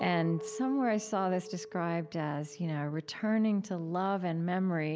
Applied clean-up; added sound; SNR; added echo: none; Chink, clink; 16 dB; none.